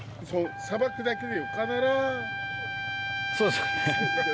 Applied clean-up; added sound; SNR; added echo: none; Trumpet; 2 dB; none.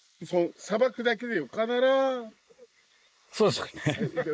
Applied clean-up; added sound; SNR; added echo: neural mask model Resemble Enhance denoiser.